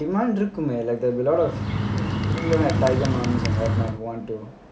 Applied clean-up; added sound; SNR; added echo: none; Bird; -1 dB; none.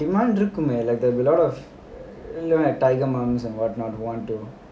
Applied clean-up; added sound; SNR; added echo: none; none; none; none.